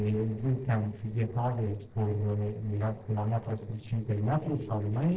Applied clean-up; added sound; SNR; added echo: neural separator model SepFormer DNS4.